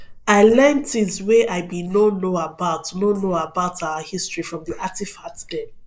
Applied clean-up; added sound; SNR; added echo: neural mask model Resemble Enhance denoiser.